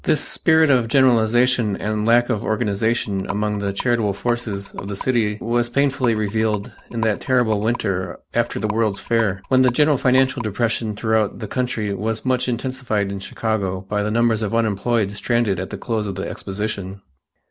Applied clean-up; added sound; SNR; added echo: none; Rattle; 15 dB; none.